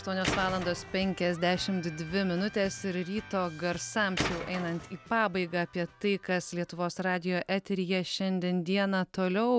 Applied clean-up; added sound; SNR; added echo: none; Tools; 6 dB; none.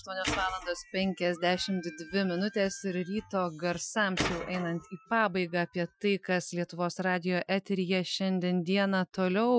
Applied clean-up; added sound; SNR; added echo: classical method Wiener filter.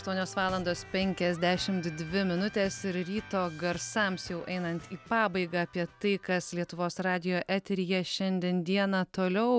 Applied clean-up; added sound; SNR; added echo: none; none; none; none.